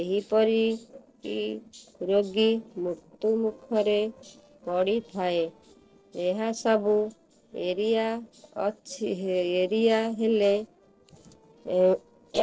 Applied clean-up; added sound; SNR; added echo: neural separator model SepFormer DNS4.